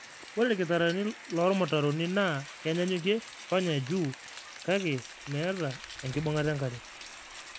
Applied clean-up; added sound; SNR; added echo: none; Bicycle + Rain; 15 dB; none.